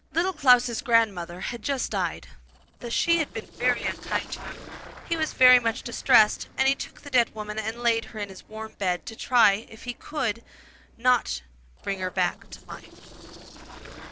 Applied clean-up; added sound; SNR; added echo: neural separator model SepFormer DNS4.